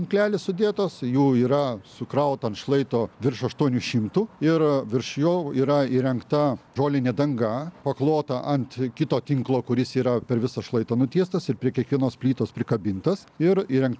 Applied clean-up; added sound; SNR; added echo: none; none; none; none.